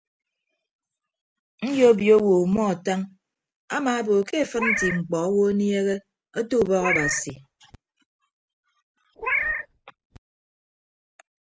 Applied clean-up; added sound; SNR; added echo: none; Meow; 4 dB; none.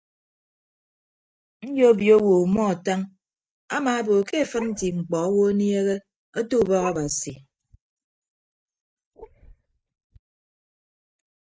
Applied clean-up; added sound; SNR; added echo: neural mask model DeepFilterNet 3.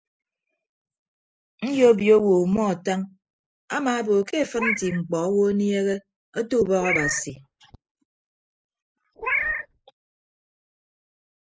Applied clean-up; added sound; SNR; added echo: neural mask model Resemble Enhance denoiser.